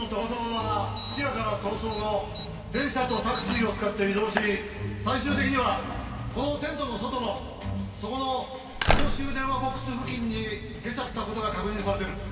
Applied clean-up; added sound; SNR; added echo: none; Slam; 6 dB; reverberation time 2.6 s.